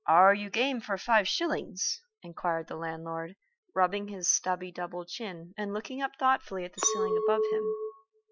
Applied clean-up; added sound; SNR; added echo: classical method Wiener filter.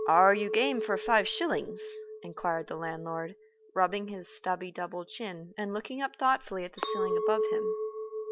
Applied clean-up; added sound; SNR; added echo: none; Chink, clink; 6 dB; none.